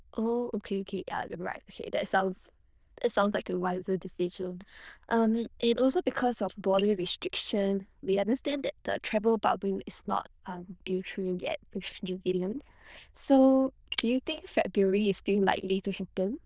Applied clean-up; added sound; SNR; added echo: neural diffusion model UNIVERSE++.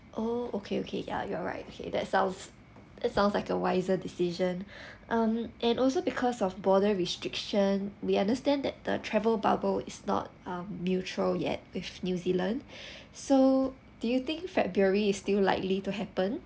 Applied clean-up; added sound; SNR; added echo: none; none; none; none.